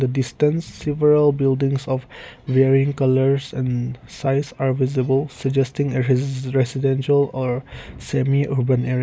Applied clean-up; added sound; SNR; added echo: none; none; none; none.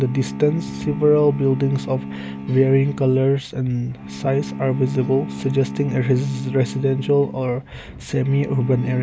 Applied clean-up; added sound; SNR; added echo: none; Bowed string instrument; 11 dB; none.